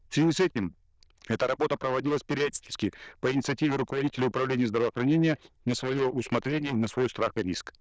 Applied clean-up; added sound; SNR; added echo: neural diffusion model UNIVERSE++.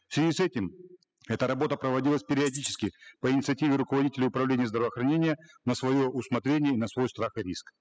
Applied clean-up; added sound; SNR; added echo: classical method spectral subtraction.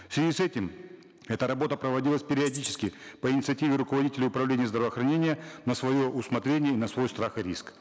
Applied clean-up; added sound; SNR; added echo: none; Rattle (instrument); 12 dB; none.